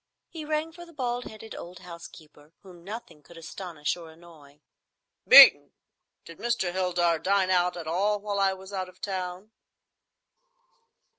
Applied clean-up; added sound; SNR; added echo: none; none; none; none.